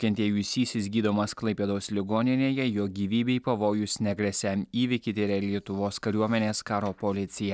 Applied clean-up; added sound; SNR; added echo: none; none; none; none.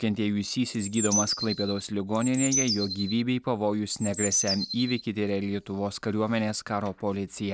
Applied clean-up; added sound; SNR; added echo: none; Bird; 3 dB; none.